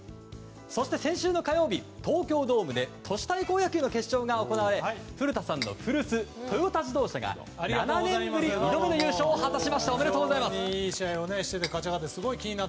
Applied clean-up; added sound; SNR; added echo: none; Cutlery, silverware; 12 dB; none.